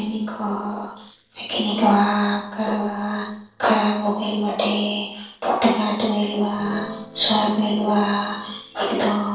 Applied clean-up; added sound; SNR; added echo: neural separator model SepFormer DNS4.